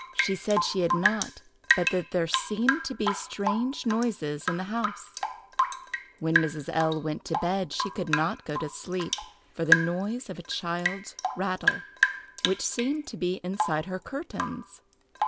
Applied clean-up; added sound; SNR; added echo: none; Drip / Rain; 1 dB; none.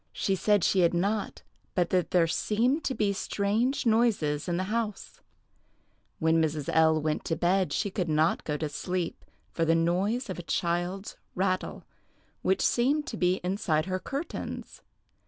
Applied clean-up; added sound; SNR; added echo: none; none; none; none.